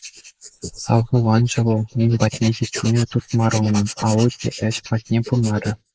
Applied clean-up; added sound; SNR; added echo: neural mask model Resemble Enhance denoiser.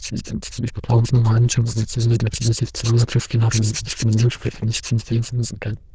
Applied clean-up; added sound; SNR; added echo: neural diffusion model UNIVERSE++.